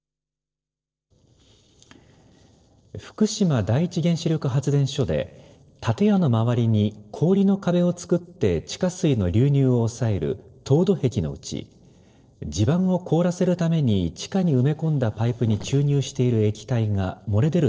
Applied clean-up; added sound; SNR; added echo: neural separator model SepFormer DNS4.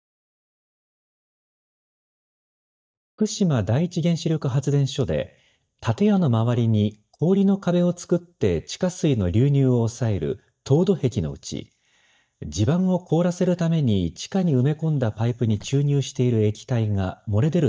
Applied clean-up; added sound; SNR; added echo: neural mask model DeepFilterNet 3.